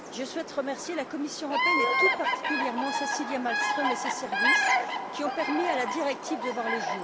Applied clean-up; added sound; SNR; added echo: none; Bird vocalization, bird call, bird song; -4 dB; none.